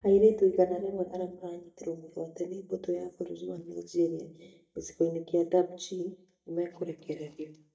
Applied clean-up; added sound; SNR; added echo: neural mask model DeepFilterNet 3.